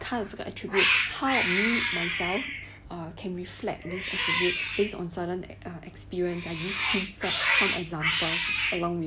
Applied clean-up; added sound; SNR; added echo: none; Cat; -3 dB; none.